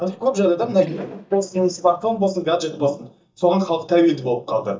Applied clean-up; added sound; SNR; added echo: neural mask model DeepFilterNet 3.